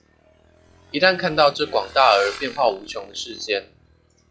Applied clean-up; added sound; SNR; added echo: classical method log-MMSE.